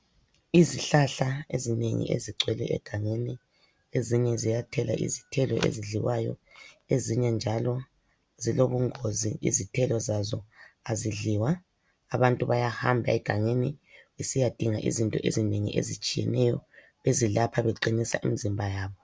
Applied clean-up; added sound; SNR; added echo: none; none; none; none.